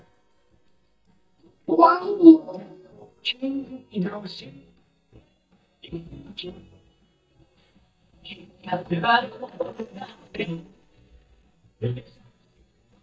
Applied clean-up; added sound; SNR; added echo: neural mask model DeepFilterNet 3.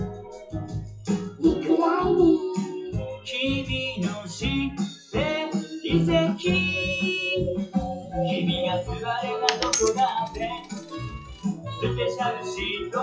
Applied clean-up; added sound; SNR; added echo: classical method WPE with log-MMSE.